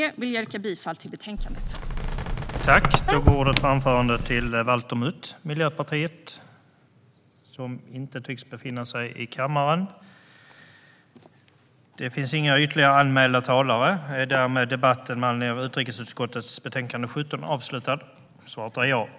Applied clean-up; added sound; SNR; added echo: none; Squeak; -1 dB; none.